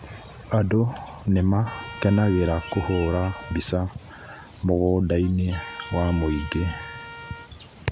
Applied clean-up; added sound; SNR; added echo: none; Trumpet; 18 dB; none.